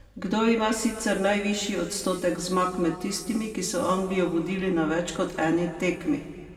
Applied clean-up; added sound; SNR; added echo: none; none; none; reverberation time 1.7 s.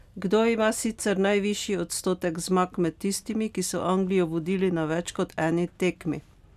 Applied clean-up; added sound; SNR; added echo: none; none; none; none.